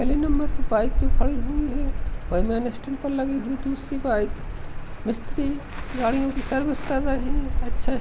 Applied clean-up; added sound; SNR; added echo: none; Bird vocalization, bird call, bird song; -3 dB; none.